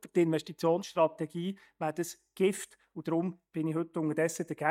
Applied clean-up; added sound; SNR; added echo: neural mask model DeepFilterNet 3.